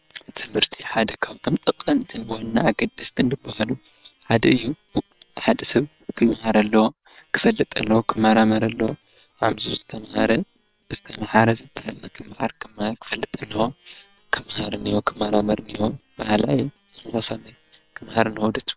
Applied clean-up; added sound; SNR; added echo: neural separator model SepFormer WHAM!.